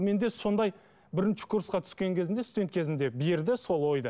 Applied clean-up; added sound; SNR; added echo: none; none; none; none.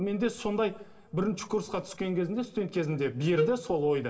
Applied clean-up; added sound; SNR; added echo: none; Wind instrument, woodwind instrument; 1 dB; reverberation time 0.8 s.